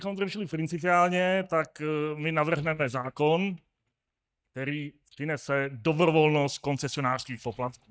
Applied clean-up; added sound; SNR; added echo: neural mask model DeepFilterNet 3.